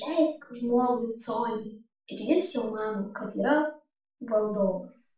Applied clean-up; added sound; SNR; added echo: none; none; none; reverberation time 0.3 s.